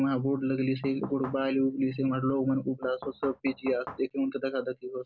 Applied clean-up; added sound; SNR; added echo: none; Knock / Wood; 15 dB; none.